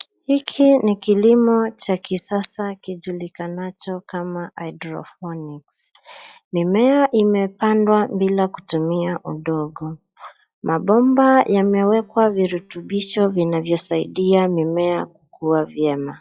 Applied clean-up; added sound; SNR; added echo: classical method log-MMSE.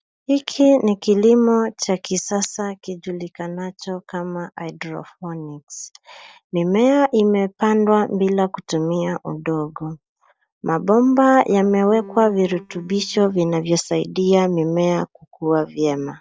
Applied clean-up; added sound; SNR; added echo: neural mask model DeepFilterNet 3.